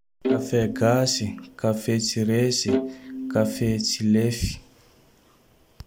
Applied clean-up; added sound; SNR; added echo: none; Bowed string instrument; 7 dB; none.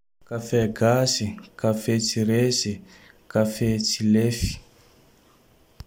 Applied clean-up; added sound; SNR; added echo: none; none; none; none.